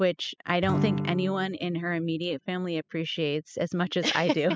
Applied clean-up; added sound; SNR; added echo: classical method spectral subtraction.